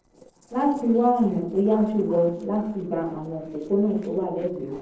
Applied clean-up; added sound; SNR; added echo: neural separator model SepFormer DNS4.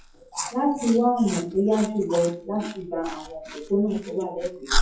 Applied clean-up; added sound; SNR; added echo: classical method WPE with log-MMSE.